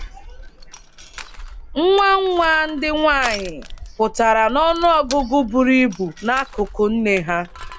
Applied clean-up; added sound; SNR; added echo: none; Crushing; 14 dB; none.